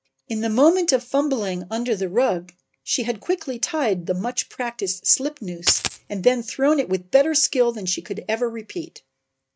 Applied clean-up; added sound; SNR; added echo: neural mask model RNNoise.